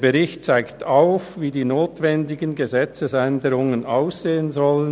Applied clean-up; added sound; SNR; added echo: none; none; none; none.